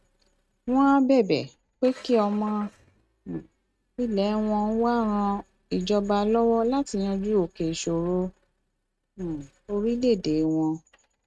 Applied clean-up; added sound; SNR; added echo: neural mask model RNNoise.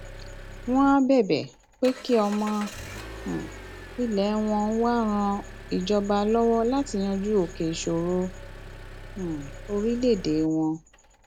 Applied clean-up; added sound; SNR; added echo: none; Engine; 15 dB; none.